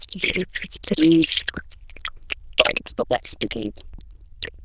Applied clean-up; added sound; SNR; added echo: neural diffusion model UNIVERSE++.